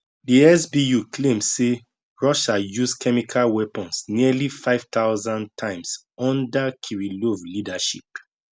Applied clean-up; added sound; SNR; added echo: none; none; none; none.